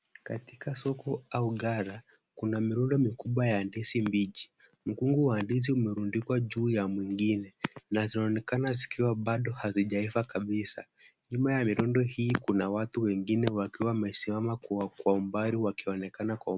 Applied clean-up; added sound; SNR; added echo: none; none; none; none.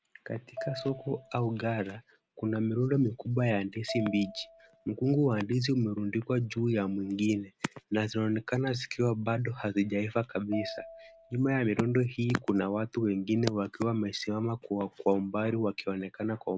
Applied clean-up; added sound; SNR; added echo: none; Marimba, xylophone; 17 dB; none.